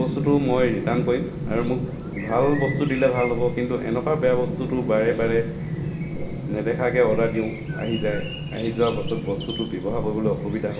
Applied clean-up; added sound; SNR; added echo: none; Chirp, tweet; 5 dB; reverberation time 1.0 s.